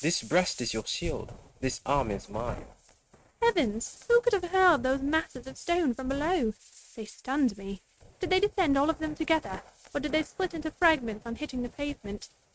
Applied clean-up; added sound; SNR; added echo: neural mask model RNNoise.